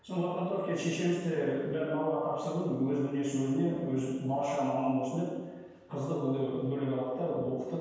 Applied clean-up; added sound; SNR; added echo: none; none; none; reverberation time 1.2 s.